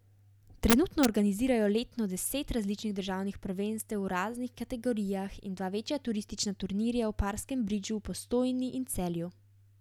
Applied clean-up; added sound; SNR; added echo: none; none; none; none.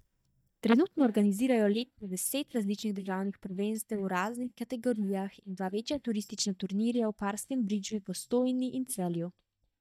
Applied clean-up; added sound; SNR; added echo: neural mask model DeepFilterNet 3.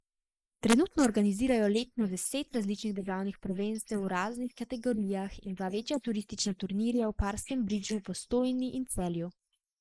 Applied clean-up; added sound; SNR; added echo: neural mask model Resemble Enhance denoiser.